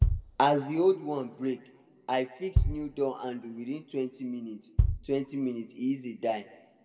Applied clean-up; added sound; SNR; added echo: none; Bass drum; 1 dB; reverberation time 1.1 s.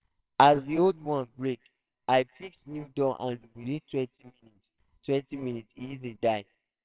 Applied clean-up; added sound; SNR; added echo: neural separator model SepFormer WHAMR!.